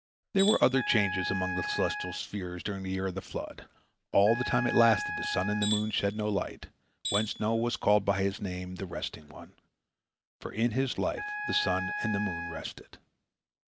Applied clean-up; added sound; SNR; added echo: none; Wind instrument, woodwind instrument + Tools; 6 dB; none.